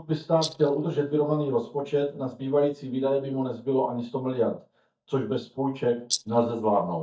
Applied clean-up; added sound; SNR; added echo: neural mask model DeepFilterNet 3.